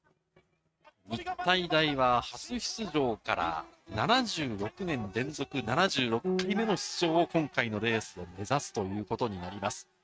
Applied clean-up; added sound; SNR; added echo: neural mask model RNNoise.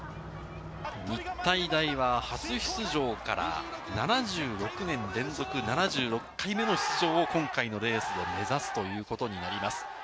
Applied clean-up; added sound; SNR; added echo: none; none; none; none.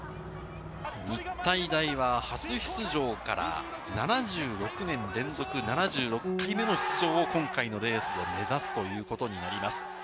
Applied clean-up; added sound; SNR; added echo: none; Piano; 14 dB; none.